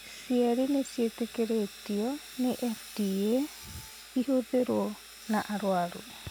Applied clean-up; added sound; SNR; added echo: none; Sawing; 16 dB; none.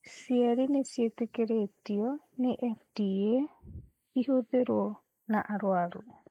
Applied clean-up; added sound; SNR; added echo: neural mask model Resemble Enhance denoiser.